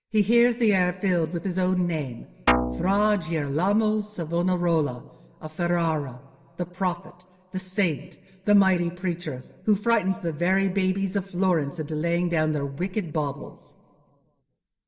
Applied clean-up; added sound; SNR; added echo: none; Guitar; 1 dB; reverberation time 2.1 s.